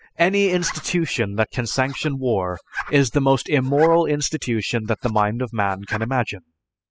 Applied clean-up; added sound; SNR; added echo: classical method spectral subtraction.